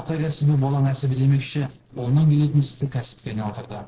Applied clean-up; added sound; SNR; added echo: neural separator model SepFormer DNS4.